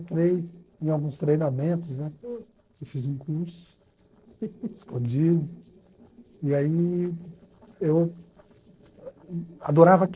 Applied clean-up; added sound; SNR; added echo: neural separator model SepFormer DNS4.